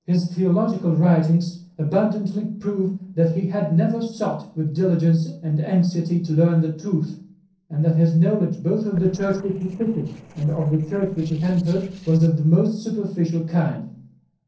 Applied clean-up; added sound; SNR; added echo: neural separator model SepFormer DNS4.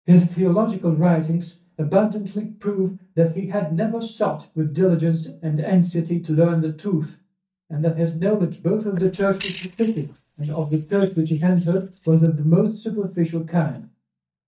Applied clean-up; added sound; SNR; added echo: neural mask model DeepFilterNet 3.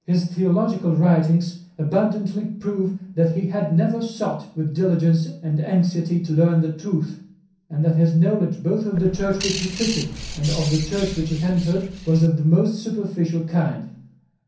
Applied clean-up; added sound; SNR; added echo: none; Bird; 11 dB; reverberation time 0.6 s.